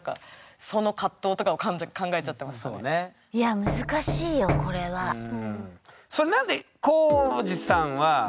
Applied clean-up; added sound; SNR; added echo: none; Knock; 4 dB; none.